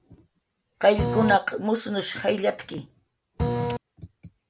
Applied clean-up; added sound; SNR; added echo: none; Printer; -2 dB; none.